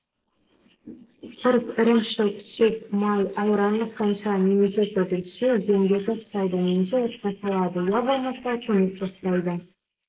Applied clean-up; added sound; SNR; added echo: neural mask model Resemble Enhance denoiser.